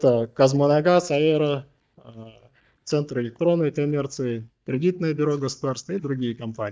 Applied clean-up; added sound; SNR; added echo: neural mask model DeepFilterNet 3.